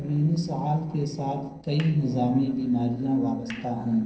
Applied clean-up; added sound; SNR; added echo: neural separator model SepFormer DNS4.